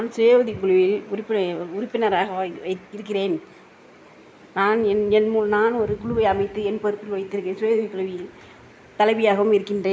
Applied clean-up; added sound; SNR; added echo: none; none; none; none.